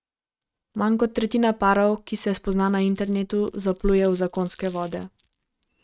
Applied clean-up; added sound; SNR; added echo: neural mask model RNNoise.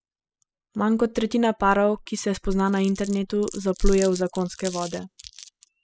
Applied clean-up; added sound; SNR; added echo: classical method spectral subtraction.